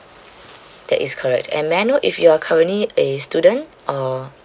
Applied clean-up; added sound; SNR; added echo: none; none; none; none.